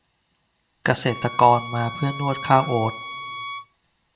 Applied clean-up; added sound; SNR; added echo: none; Bowed string instrument; 11 dB; reverberation time 0.4 s.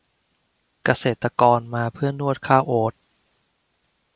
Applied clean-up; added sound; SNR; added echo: none; none; none; none.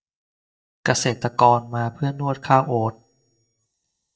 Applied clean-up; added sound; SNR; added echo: neural mask model DeepFilterNet 3.